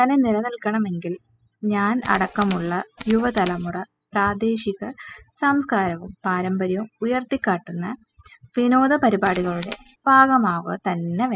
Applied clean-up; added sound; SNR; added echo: classical method spectral subtraction.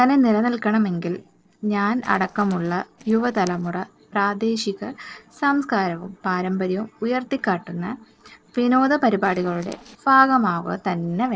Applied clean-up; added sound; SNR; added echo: neural separator model SepFormer DNS4.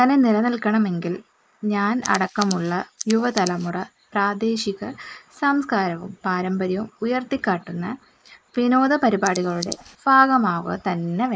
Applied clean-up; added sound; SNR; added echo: neural mask model Resemble Enhance denoiser.